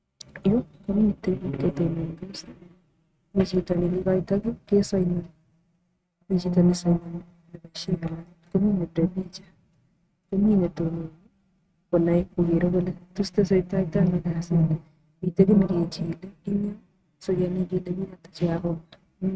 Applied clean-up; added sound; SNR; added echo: neural mask model RNNoise.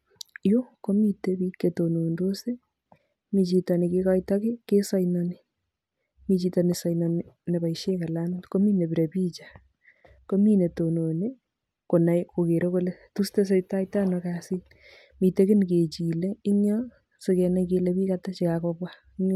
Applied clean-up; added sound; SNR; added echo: none; none; none; none.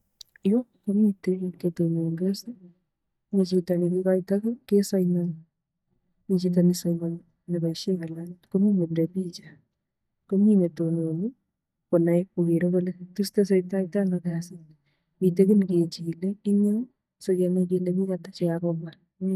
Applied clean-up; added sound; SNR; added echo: neural mask model DeepFilterNet 3.